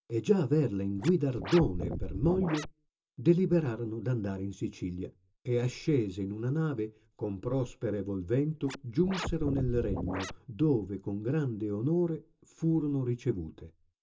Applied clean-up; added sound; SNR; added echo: none; Scratching (performance technique); 6 dB; reverberation time 0.2 s.